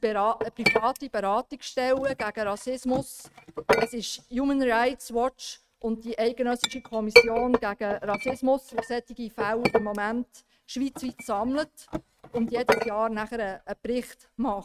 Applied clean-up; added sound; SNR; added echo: neural mask model RNNoise.